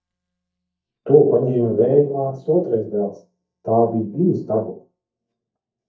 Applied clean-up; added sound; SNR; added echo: neural mask model DeepFilterNet 3.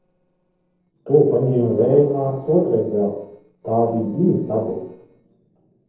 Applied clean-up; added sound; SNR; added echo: neural separator model SepFormer DNS4.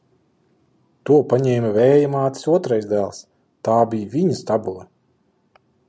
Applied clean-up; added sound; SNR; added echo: none; none; none; none.